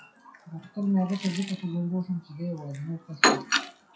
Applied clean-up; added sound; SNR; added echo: classical method WPE with log-MMSE.